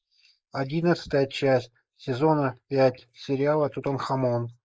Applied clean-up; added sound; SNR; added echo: neural mask model Resemble Enhance denoiser.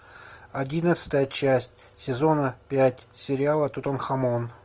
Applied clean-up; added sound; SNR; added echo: none; none; none; none.